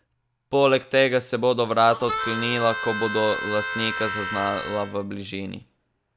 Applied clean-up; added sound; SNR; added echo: none; Harmonica; 6 dB; none.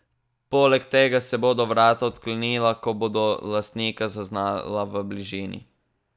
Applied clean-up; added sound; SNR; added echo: none; none; none; none.